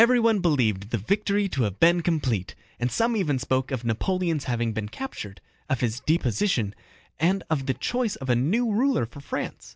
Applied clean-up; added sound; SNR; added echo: none; none; none; none.